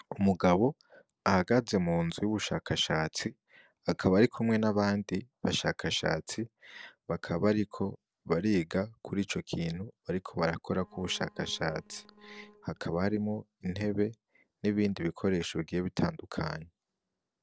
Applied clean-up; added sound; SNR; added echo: neural separator model SepFormer DNS4.